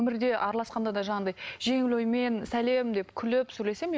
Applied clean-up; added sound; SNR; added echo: none; none; none; none.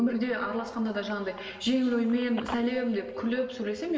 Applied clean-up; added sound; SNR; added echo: none; Telephone; 19 dB; reverberation time 2.1 s.